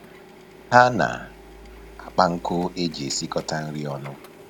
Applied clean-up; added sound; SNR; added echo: none; Printer; 20 dB; none.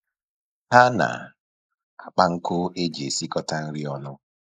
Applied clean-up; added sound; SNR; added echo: neural mask model Resemble Enhance denoiser.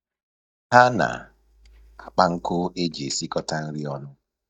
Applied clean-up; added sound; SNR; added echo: neural mask model DeepFilterNet 3.